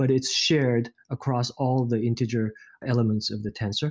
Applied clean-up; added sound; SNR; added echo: none; none; none; none.